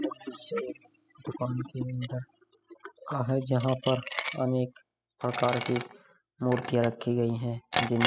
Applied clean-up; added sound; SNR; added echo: classical method spectral subtraction.